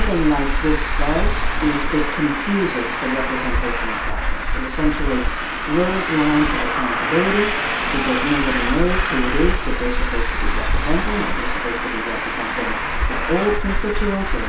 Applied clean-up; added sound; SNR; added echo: none; Traffic noise, roadway noise; -3 dB; reverberation time 0.6 s.